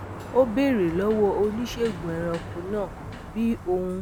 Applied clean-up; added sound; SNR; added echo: none; Sliding door; 11 dB; none.